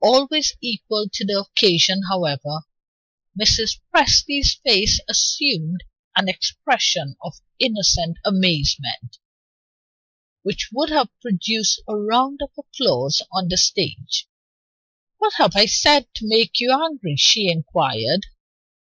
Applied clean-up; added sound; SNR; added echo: neural mask model Resemble Enhance denoiser.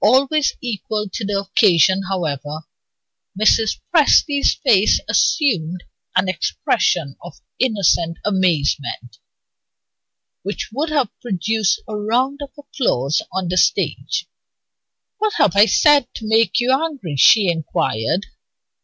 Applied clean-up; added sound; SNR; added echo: none; none; none; none.